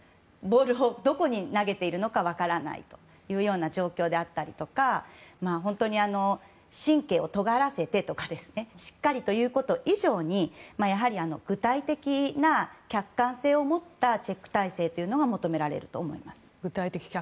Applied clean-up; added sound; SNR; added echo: none; none; none; none.